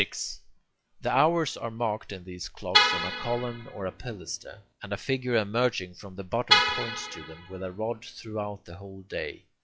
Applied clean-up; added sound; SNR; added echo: classical method log-MMSE.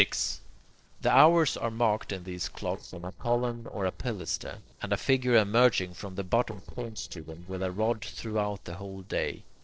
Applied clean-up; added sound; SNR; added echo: neural separator model SepFormer DNS4.